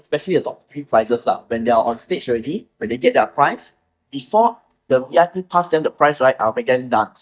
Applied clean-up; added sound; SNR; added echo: neural mask model DeepFilterNet 3.